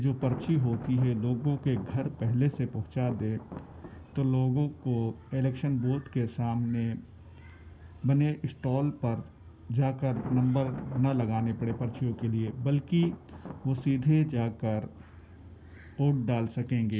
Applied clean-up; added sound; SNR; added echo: none; Thunder; 17 dB; none.